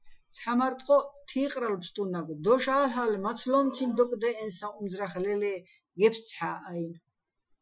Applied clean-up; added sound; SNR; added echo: classical method Wiener filter.